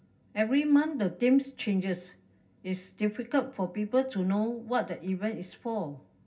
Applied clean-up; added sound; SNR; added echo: none; none; none; reverberation time 0.4 s.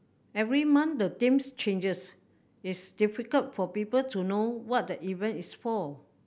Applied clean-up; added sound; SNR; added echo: none; none; none; none.